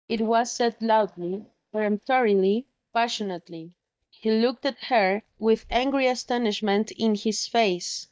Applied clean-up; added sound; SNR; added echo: neural mask model DeepFilterNet 3.